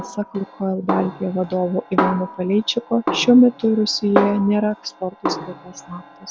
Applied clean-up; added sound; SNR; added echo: none; Snare drum; 7 dB; none.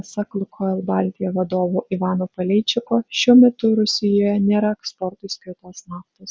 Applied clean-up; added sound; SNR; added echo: none; none; none; none.